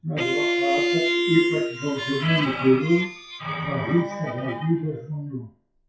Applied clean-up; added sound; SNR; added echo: classical method WPE with log-MMSE.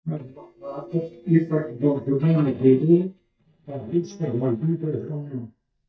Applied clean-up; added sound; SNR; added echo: neural mask model DeepFilterNet 3.